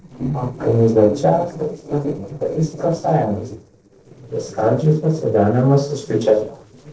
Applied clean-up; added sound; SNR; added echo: neural separator model SepFormer DNS4.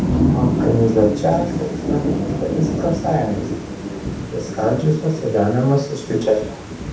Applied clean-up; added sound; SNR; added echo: none; Thunder / Rain; 2 dB; reverberation time 0.7 s.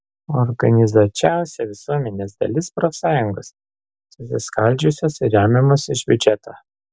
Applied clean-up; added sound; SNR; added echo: none; none; none; none.